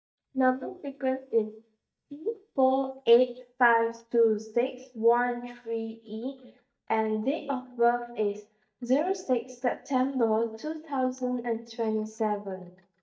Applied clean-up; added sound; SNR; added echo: neural mask model DeepFilterNet 3.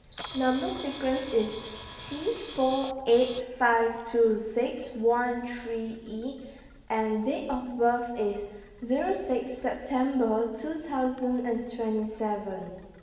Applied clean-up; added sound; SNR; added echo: none; Camera; 13 dB; reverberation time 1.2 s.